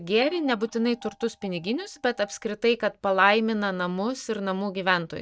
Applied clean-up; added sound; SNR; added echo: neural mask model DeepFilterNet 3.